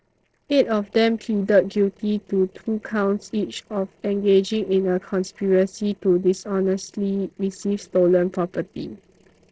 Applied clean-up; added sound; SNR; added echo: neural separator model SepFormer DNS4.